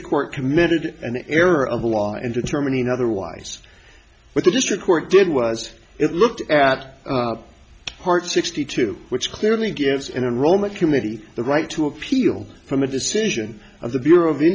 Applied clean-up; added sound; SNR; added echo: none; none; none; none.